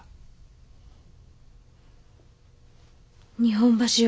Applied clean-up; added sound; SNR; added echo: none; none; none; none.